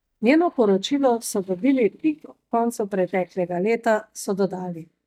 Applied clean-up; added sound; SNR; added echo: neural mask model DeepFilterNet 3.